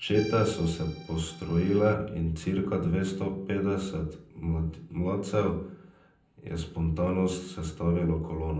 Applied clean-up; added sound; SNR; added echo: none; Accordion; 19 dB; reverberation time 0.6 s.